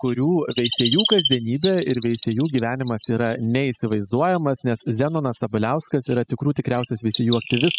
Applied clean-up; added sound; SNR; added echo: classical method spectral subtraction.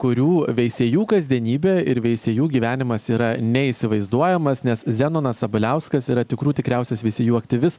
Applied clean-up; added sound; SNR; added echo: none; none; none; none.